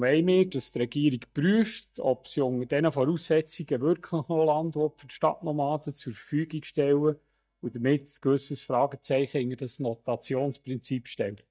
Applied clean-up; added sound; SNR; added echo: neural mask model DeepFilterNet 3.